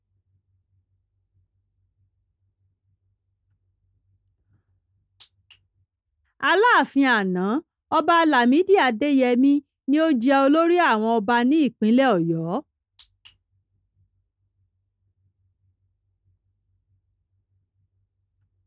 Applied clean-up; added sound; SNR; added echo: none; none; none; none.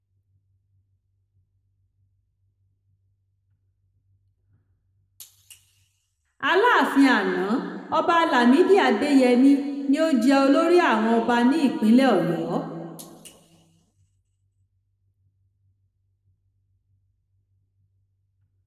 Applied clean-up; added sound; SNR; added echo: none; none; none; reverberation time 1.9 s.